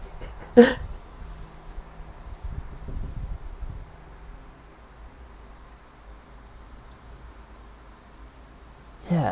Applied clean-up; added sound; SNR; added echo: none; Knock / Wood; 17 dB; none.